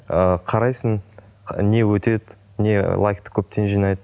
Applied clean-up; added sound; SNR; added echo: none; none; none; none.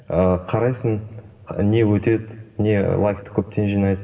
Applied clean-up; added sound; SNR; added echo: none; none; none; reverberation time 2.8 s.